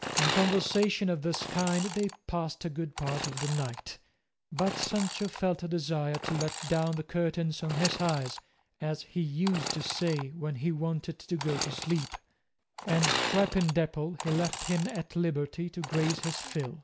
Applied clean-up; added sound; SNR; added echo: none; Sawing / Engine; 7 dB; none.